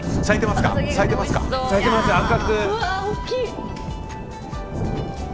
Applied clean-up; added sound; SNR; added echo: none; Thunder / Rain; 3 dB; none.